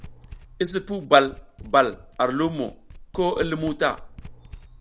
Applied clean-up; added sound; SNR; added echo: none; Domestic sounds, home sounds; 17 dB; none.